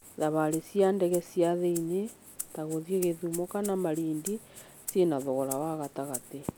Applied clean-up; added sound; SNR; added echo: none; Rattle (instrument); 15 dB; none.